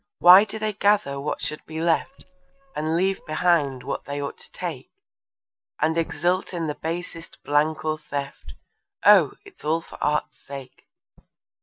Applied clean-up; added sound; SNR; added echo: neural separator model SepFormer DNS4.